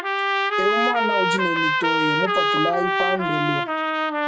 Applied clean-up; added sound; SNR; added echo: none; Trumpet; -5 dB; reverberation time 0.2 s.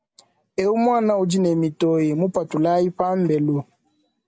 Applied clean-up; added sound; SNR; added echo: none; none; none; none.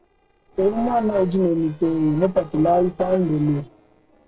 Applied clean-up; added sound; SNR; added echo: neural separator model SepFormer DNS4.